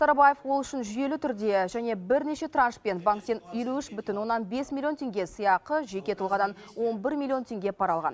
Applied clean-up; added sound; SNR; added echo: none; none; none; none.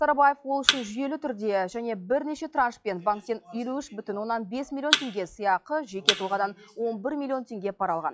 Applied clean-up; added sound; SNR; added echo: classical method log-MMSE.